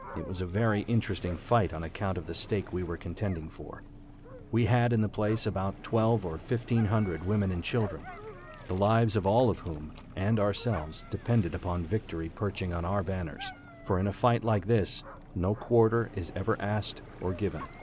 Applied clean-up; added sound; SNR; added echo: none; Waves, surf + Dog; 17 dB; none.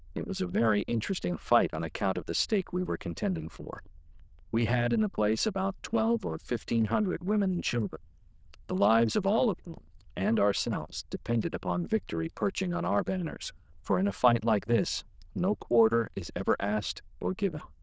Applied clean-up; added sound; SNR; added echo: neural diffusion model UNIVERSE++.